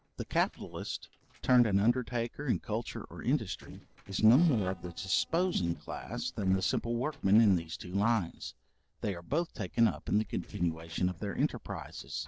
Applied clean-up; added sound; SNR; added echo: neural separator model SepFormer DNS4.